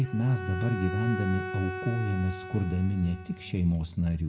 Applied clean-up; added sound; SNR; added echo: none; Bowed string instrument; 10 dB; reverberation time 1.0 s.